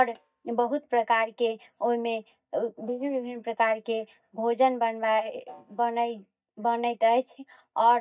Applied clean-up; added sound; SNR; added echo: neural mask model DeepFilterNet 3.